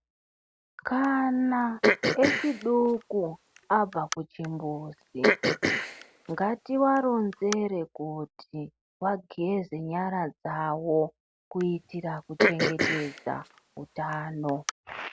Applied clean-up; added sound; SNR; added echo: none; Cough; 1 dB; none.